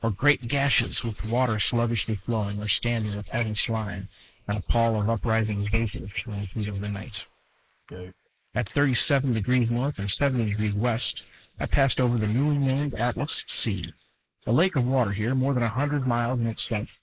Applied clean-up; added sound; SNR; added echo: neural mask model Resemble Enhance denoiser.